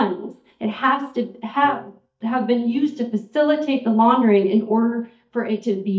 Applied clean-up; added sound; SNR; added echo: neural mask model DeepFilterNet 3.